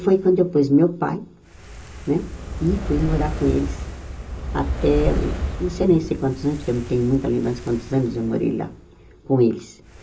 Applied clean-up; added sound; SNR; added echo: none; Fire; 8 dB; reverberation time 0.2 s.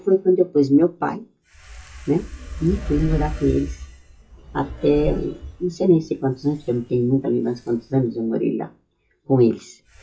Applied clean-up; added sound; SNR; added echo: classical method WPE with log-MMSE.